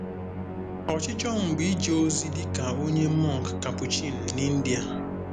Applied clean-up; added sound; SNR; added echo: none; Musical instrument; 4 dB; none.